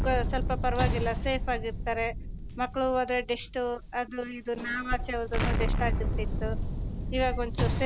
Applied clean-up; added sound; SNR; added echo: none; Explosion + Sliding door / Slam; -1 dB; none.